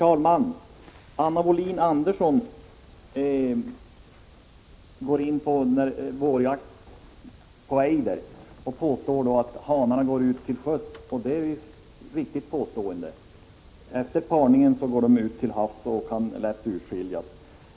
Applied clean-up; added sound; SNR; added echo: none; none; none; none.